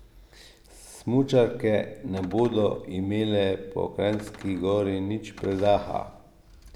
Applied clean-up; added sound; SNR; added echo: none; Cupboard open or close; 20 dB; none.